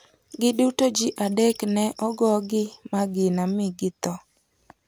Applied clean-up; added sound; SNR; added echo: none; none; none; none.